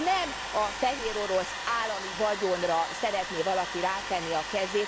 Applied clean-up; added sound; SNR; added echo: none; Domestic sounds, home sounds; 6 dB; none.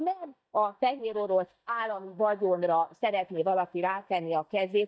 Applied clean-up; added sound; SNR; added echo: neural mask model DeepFilterNet 3.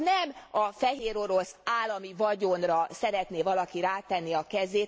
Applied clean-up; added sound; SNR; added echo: none; none; none; none.